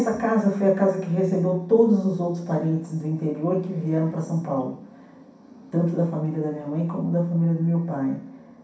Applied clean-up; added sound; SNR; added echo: none; none; none; reverberation time 0.6 s.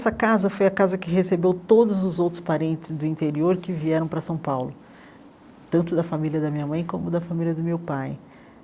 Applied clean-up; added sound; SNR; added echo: none; none; none; none.